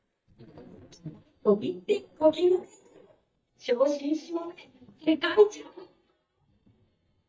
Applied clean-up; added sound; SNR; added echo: neural mask model DeepFilterNet 3.